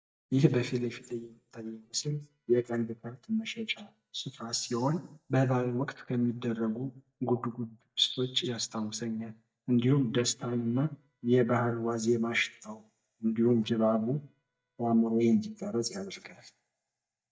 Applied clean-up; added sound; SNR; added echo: neural mask model DeepFilterNet 3.